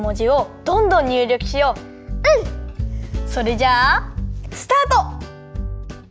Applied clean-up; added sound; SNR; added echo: none; none; none; none.